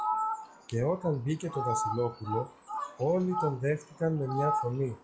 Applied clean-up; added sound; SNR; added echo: classical method log-MMSE.